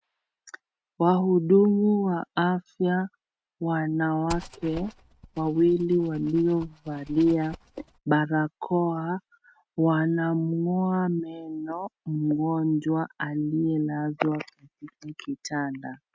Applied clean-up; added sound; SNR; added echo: neural mask model RNNoise.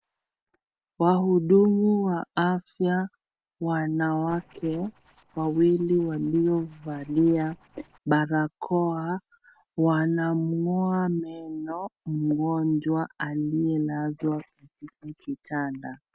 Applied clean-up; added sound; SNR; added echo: neural separator model SepFormer DNS4.